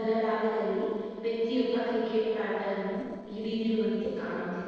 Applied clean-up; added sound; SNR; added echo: neural separator model SepFormer DNS4.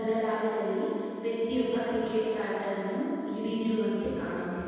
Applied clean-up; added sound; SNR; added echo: none; Wind instrument, woodwind instrument; 18 dB; reverberation time 2.1 s.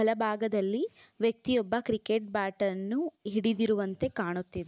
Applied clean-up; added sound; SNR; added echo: none; none; none; none.